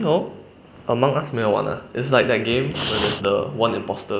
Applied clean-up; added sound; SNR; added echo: none; none; none; none.